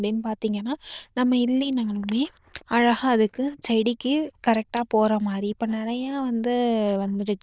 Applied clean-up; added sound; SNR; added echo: neural diffusion model UNIVERSE++.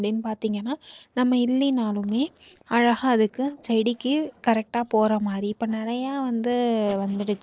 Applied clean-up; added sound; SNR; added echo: neural separator model SepFormer DNS4.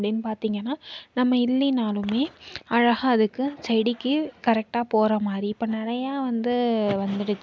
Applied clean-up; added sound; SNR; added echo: none; none; none; none.